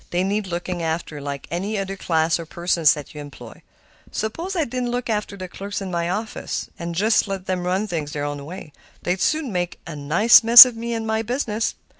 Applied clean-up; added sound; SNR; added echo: none; none; none; none.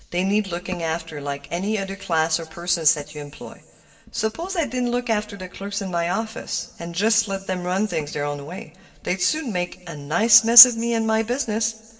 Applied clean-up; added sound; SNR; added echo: none; none; none; reverberation time 1.5 s.